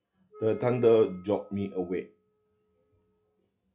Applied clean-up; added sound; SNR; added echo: classical method log-MMSE.